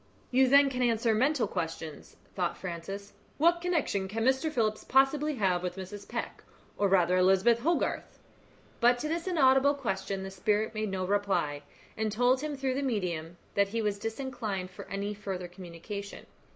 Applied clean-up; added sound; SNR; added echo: none; none; none; none.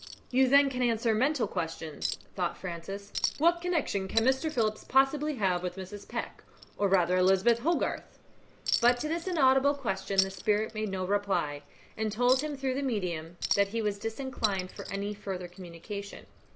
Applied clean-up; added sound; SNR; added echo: none; Chink, clink; 11 dB; none.